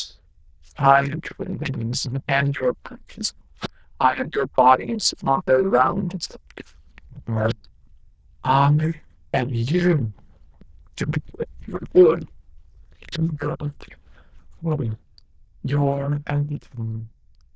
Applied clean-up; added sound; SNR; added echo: neural diffusion model UNIVERSE++.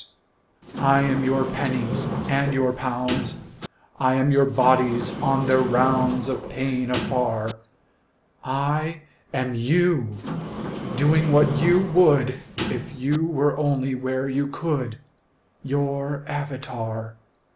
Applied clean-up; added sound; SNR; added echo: none; Sliding door; 6 dB; none.